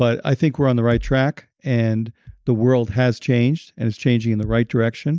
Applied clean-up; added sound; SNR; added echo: neural mask model DeepFilterNet 3.